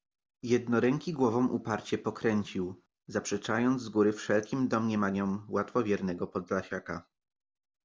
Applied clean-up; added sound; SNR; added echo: none; none; none; none.